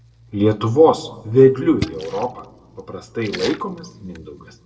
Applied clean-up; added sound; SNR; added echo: none; Splash, splatter; 17 dB; reverberation time 1.2 s.